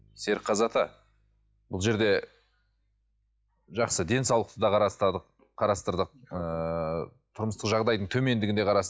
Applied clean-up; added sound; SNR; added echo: classical method log-MMSE.